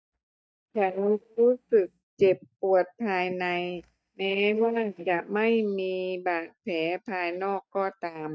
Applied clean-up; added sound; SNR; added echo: neural mask model DeepFilterNet 3.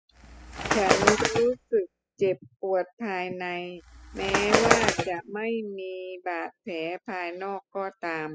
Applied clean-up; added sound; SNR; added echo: classical method spectral subtraction.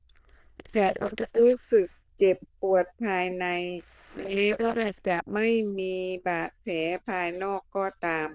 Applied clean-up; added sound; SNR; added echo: neural diffusion model UNIVERSE++.